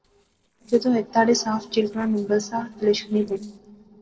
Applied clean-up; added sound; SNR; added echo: neural separator model SepFormer DNS4.